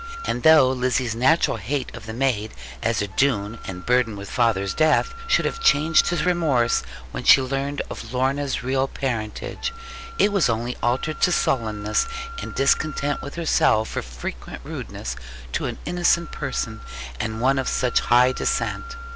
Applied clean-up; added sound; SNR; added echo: none; Wind instrument, woodwind instrument; 17 dB; none.